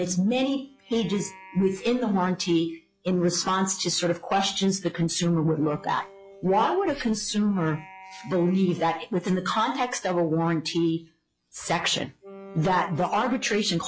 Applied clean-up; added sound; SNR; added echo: classical method log-MMSE.